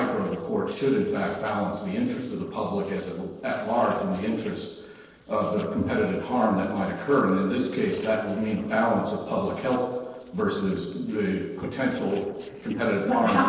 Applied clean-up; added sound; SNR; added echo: neural separator model SepFormer DNS4.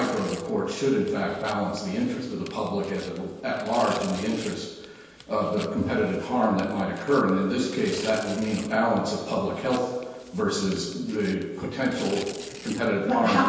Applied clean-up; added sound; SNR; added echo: none; Tearing; 18 dB; reverberation time 1.2 s.